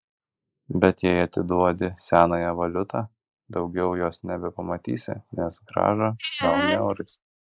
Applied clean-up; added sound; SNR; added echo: neural mask model Resemble Enhance denoiser.